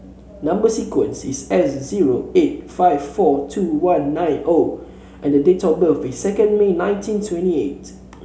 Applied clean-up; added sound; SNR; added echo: none; none; none; none.